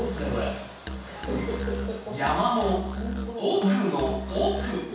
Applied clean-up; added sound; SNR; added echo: none; Musical instrument; 4 dB; reverberation time 0.7 s.